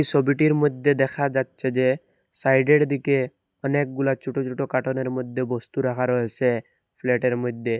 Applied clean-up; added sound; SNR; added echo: none; none; none; none.